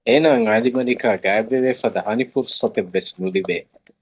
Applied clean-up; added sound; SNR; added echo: neural mask model DeepFilterNet 3.